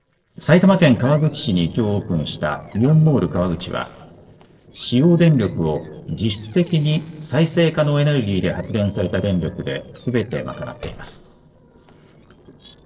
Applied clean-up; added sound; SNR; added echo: neural separator model SepFormer DNS4.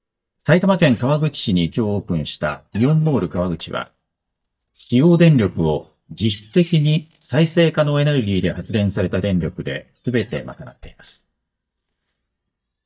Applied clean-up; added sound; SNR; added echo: neural mask model DeepFilterNet 3.